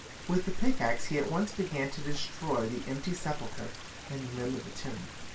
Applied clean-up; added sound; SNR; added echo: none; Stream; 14 dB; reverberation time 0.2 s.